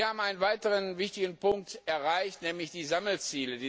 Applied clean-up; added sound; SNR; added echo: none; none; none; none.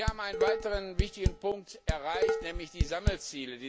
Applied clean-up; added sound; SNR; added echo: none; Dishes, pots, and pans; -4 dB; none.